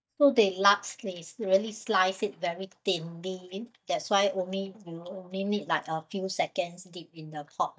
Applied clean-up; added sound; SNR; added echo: neural mask model DeepFilterNet 3.